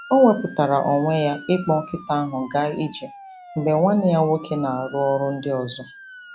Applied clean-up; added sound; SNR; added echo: none; Motor vehicle (road) / Siren; 20 dB; none.